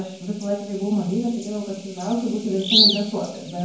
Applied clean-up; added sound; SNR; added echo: none; Bird vocalization, bird call, bird song; 1 dB; reverberation time 0.9 s.